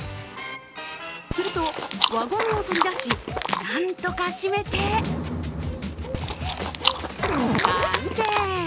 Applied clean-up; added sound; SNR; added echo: none; Chewing, mastication; 1 dB; none.